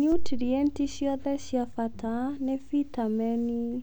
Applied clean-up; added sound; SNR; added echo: none; none; none; none.